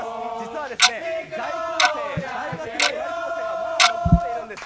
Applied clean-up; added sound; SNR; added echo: none; Tick-tock; -3 dB; none.